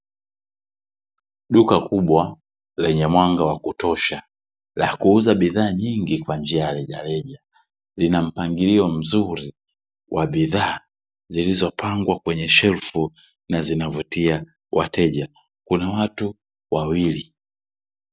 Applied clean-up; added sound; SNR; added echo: none; none; none; none.